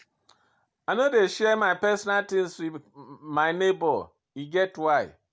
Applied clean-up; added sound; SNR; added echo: none; none; none; none.